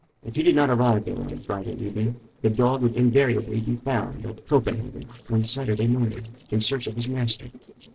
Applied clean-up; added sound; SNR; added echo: neural separator model SepFormer DNS4.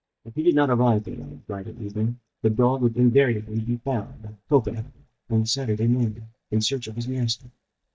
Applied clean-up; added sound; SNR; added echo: neural mask model DeepFilterNet 3.